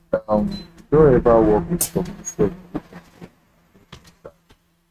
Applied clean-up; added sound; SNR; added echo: neural mask model RNNoise.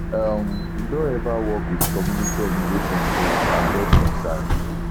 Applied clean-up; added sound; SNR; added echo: none; Bus / Engine + Car passing by; -4 dB; none.